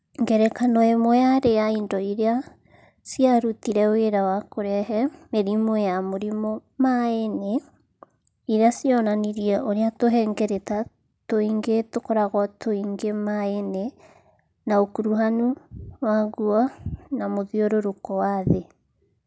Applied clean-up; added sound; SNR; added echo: none; none; none; none.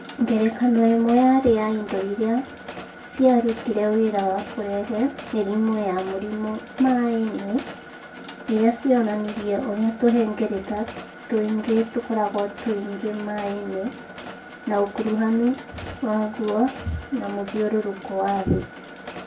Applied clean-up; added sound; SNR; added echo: none; Mechanisms; 15 dB; reverberation time 0.2 s.